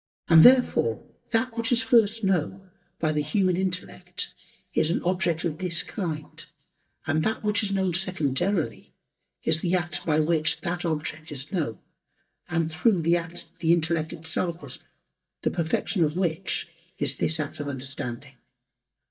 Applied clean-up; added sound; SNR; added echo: neural mask model DeepFilterNet 3.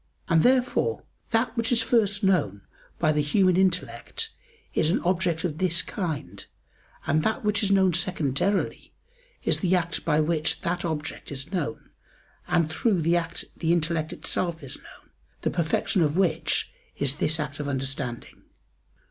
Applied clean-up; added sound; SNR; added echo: none; none; none; none.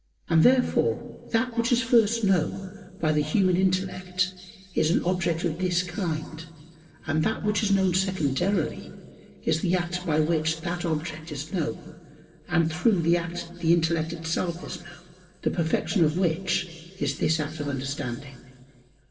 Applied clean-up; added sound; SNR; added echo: neural separator model SepFormer DNS4.